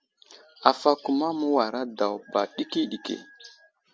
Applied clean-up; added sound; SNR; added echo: none; none; none; none.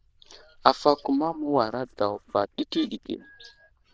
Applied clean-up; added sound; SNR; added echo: neural diffusion model UNIVERSE++.